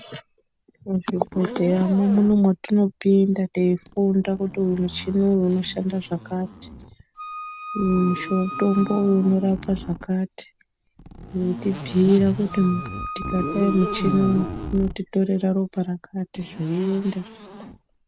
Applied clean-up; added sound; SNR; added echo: none; Zipper (clothing) + Wind instrument, woodwind instrument; 11 dB; none.